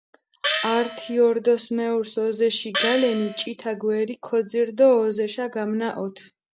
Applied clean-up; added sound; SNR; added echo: none; Gong; 4 dB; none.